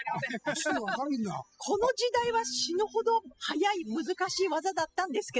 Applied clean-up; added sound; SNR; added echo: classical method spectral subtraction.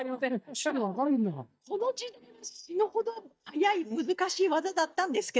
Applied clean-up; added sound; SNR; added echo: neural mask model DeepFilterNet 3.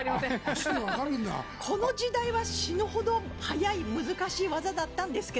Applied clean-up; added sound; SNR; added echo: none; Bowed string instrument; 11 dB; none.